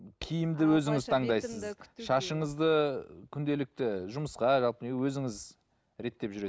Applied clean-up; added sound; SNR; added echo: none; none; none; none.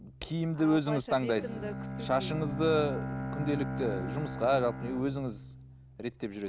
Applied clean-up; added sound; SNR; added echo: none; Bowed string instrument; 7 dB; none.